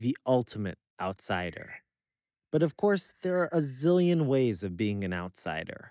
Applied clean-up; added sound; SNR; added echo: neural mask model DeepFilterNet 3.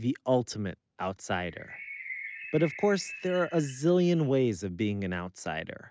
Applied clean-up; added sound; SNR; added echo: none; Bird; 14 dB; none.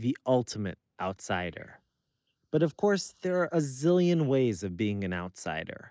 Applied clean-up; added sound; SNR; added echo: neural mask model Resemble Enhance denoiser.